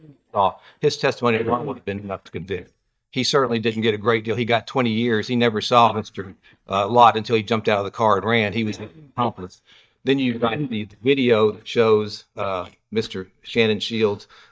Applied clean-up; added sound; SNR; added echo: neural mask model DeepFilterNet 3.